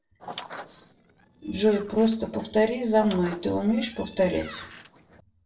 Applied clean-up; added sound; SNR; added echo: neural separator model SepFormer DNS4.